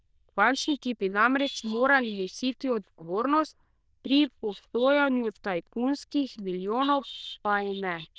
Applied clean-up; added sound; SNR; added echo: neural diffusion model UNIVERSE++.